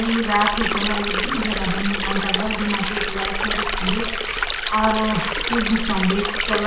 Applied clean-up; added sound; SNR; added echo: none; Stream; 0 dB; reverberation time 0.8 s.